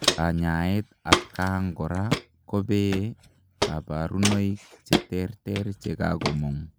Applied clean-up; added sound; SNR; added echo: none; Walk, footsteps; 3 dB; none.